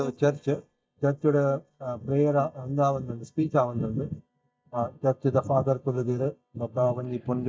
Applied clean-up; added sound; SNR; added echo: neural mask model DeepFilterNet 3.